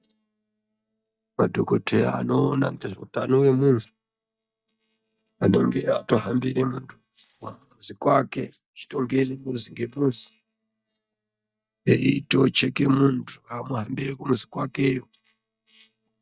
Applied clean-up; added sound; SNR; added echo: neural mask model DeepFilterNet 3.